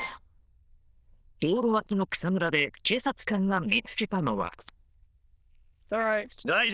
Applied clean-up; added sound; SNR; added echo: neural diffusion model UNIVERSE++.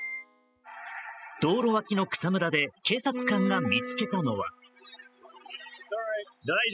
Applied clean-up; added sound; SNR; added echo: classical method spectral subtraction.